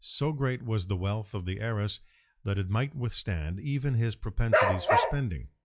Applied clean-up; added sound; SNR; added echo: classical method log-MMSE.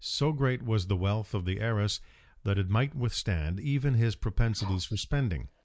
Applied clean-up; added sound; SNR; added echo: neural mask model Resemble Enhance denoiser.